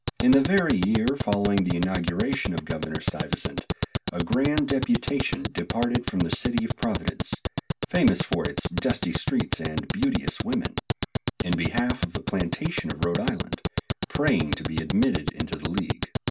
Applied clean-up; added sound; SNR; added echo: none; Tick-tock; 3 dB; none.